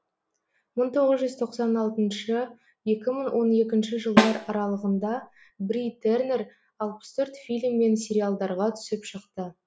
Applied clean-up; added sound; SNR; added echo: none; Snare drum; -1 dB; none.